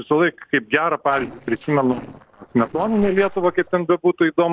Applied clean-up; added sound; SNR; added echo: neural separator model SepFormer DNS4.